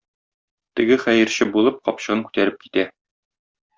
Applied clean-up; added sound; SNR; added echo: none; none; none; none.